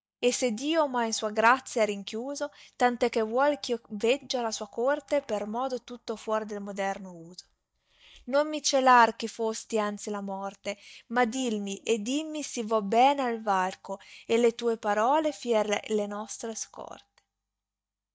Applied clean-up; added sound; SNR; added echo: neural mask model DeepFilterNet 3.